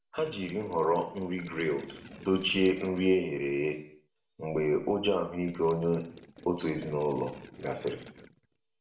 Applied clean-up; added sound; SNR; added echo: none; Gurgling; 20 dB; reverberation time 0.5 s.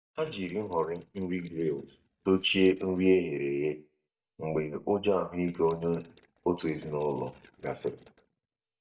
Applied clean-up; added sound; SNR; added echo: neural mask model DeepFilterNet 3.